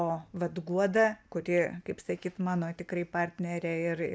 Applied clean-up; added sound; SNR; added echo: none; none; none; none.